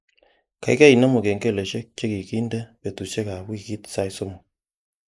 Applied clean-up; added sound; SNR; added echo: neural mask model Resemble Enhance denoiser.